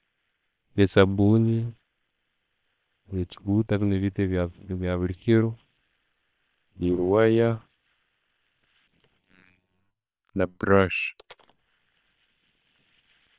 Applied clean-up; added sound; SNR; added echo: neural separator model SepFormer WHAM!.